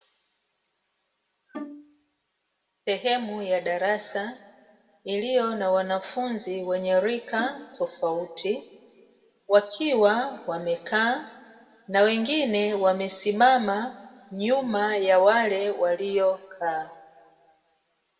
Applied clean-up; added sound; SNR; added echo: none; Bowed string instrument; 15 dB; reverberation time 1.1 s.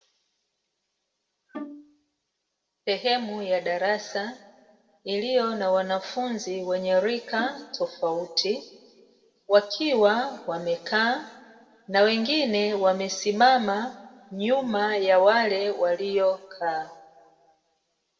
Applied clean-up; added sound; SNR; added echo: neural separator model SepFormer DNS4.